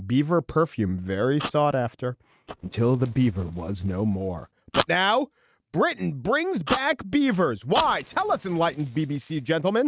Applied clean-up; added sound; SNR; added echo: neural mask model RNNoise.